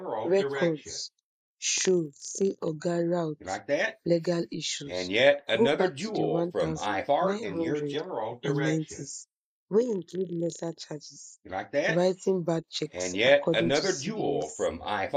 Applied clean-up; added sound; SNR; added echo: neural mask model Resemble Enhance denoiser.